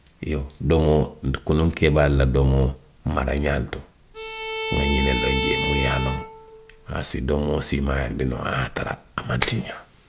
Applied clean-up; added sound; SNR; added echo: none; Bowed string instrument; 6 dB; none.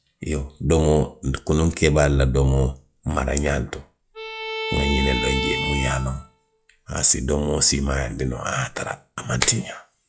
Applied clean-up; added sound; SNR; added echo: classical method log-MMSE.